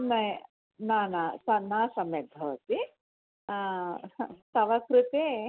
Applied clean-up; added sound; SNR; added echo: none; none; none; none.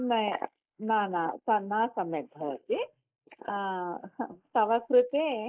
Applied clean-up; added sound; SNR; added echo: neural mask model Resemble Enhance denoiser.